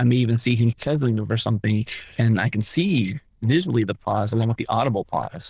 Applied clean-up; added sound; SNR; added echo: neural diffusion model UNIVERSE++.